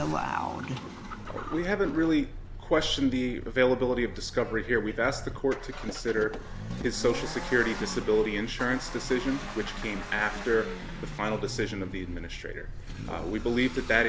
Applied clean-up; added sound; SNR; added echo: none; Accelerating, revving, vroom; 12 dB; none.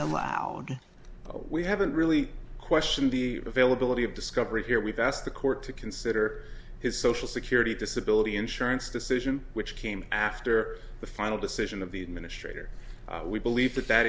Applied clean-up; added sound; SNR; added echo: none; none; none; none.